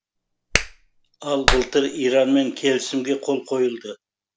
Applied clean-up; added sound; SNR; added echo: none; Clapping; 3 dB; none.